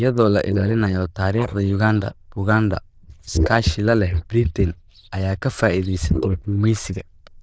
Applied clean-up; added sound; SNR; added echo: neural diffusion model UNIVERSE++.